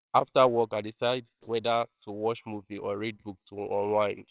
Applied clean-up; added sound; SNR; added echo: neural separator model SepFormer WHAMR!.